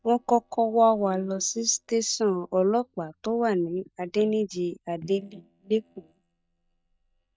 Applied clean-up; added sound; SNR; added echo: neural mask model DeepFilterNet 3.